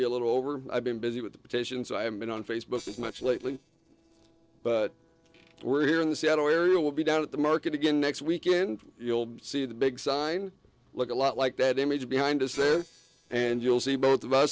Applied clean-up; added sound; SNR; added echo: neural separator model SepFormer DNS4.